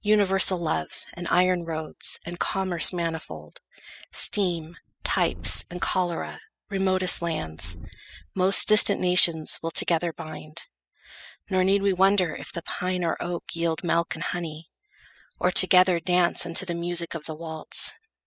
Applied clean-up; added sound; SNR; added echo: classical method spectral subtraction.